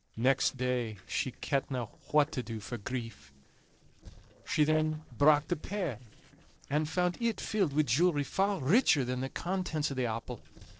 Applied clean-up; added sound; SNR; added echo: neural separator model SepFormer DNS4.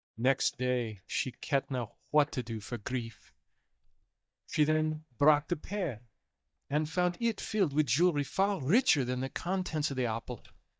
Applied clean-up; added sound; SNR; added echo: neural mask model DeepFilterNet 3.